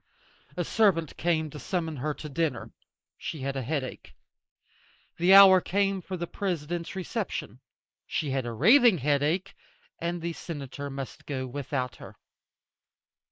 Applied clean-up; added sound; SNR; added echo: neural mask model Resemble Enhance denoiser.